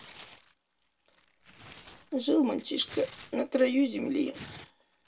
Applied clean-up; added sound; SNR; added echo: none; Tearing; 19 dB; reverberation time 0.1 s.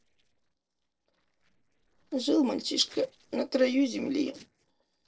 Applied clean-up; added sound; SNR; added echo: neural separator model SepFormer DNS4.